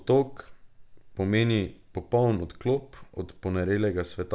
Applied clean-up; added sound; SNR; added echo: none; none; none; none.